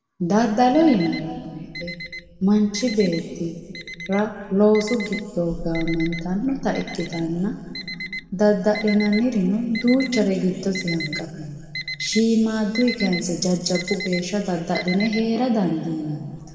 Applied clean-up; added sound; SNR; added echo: none; Alarm; 13 dB; reverberation time 2.1 s.